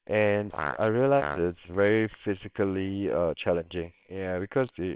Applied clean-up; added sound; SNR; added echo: neural separator model SepFormer WHAMR!.